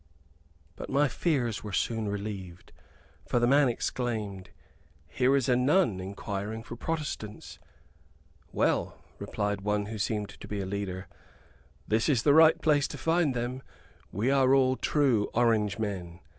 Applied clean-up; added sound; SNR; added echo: none; none; none; none.